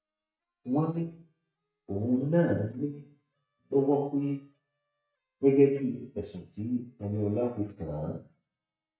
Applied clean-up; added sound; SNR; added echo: neural mask model DeepFilterNet 3.